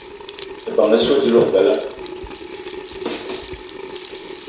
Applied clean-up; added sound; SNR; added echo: none; Sink (filling or washing) / Water tap, faucet; 11 dB; reverberation time 0.6 s.